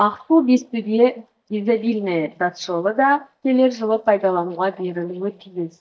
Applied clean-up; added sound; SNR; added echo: neural mask model DeepFilterNet 3.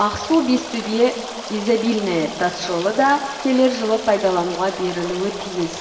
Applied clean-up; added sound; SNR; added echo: none; Stream; 11 dB; reverberation time 2.0 s.